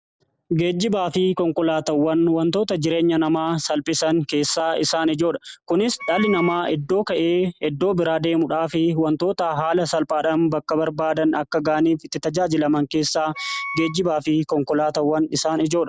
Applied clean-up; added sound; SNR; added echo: none; Wind instrument, woodwind instrument; 11 dB; none.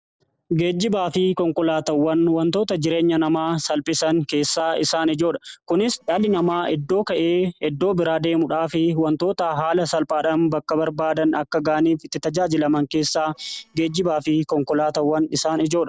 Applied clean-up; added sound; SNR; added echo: neural separator model SepFormer DNS4.